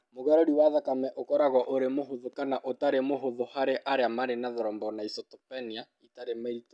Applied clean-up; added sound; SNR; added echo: none; none; none; none.